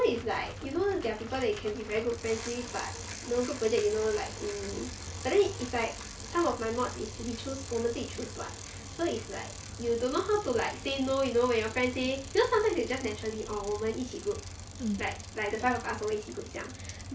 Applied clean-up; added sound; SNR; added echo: none; Bicycle; 14 dB; none.